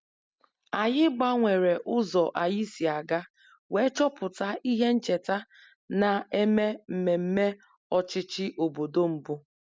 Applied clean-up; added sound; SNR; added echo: none; none; none; none.